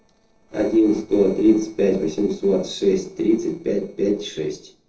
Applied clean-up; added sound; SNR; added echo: neural separator model SepFormer DNS4.